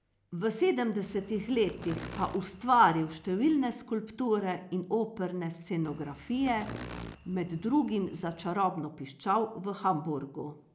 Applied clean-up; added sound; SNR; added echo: none; Insect; 15 dB; none.